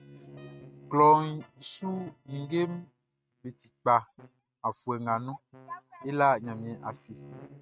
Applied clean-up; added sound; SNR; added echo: neural mask model RNNoise.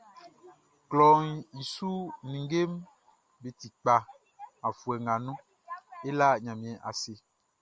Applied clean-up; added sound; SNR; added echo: none; none; none; none.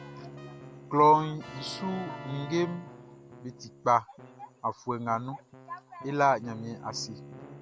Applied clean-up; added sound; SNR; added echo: none; Keyboard (musical) + Bowed string instrument; 15 dB; none.